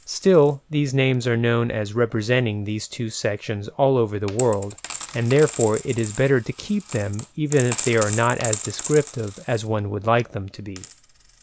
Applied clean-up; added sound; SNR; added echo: none; Coin (dropping); 14 dB; none.